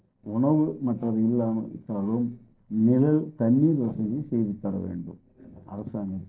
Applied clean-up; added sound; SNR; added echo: neural separator model SepFormer DNS4.